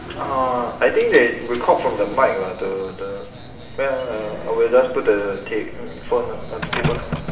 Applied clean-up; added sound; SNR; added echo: none; Slam; 11 dB; reverberation time 0.7 s.